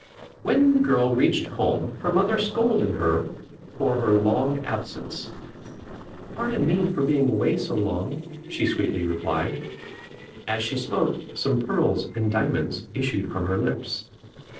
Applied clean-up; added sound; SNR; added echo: neural separator model SepFormer DNS4.